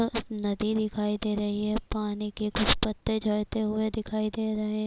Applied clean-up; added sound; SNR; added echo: none; none; none; none.